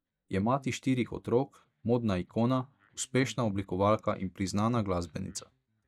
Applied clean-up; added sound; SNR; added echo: neural mask model DeepFilterNet 3.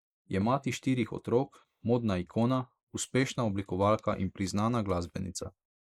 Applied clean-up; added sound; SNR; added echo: neural mask model Resemble Enhance denoiser.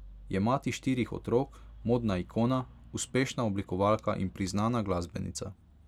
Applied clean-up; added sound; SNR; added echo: none; none; none; none.